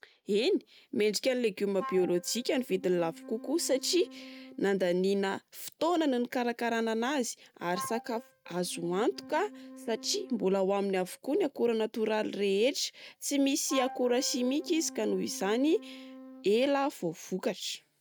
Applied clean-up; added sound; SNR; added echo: neural mask model RNNoise.